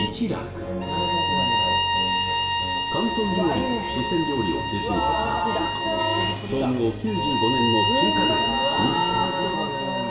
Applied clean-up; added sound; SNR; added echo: none; Bowed string instrument; 0 dB; reverberation time 0.8 s.